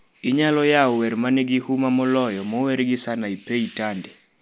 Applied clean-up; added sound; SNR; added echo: none; Hiss; 19 dB; none.